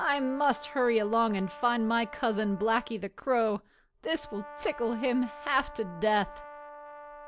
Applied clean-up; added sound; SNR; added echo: none; Brass instrument; 16 dB; none.